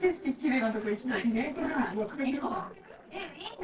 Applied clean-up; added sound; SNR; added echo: neural separator model SepFormer DNS4.